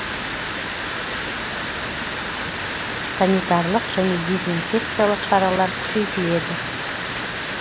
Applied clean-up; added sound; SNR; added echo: none; Water; 3 dB; none.